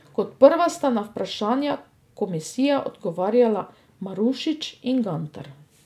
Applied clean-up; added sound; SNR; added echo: none; none; none; none.